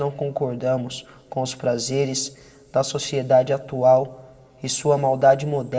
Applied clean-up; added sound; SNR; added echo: none; none; none; reverberation time 1.6 s.